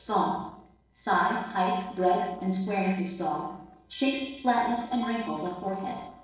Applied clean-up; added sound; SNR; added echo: neural separator model SepFormer DNS4.